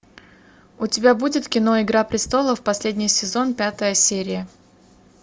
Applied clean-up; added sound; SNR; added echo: none; none; none; none.